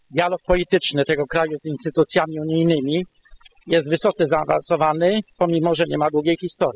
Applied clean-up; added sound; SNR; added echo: classical method spectral subtraction.